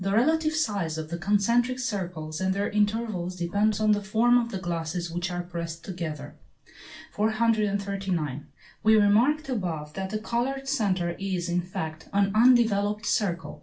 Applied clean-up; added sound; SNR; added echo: none; none; none; reverberation time 0.2 s.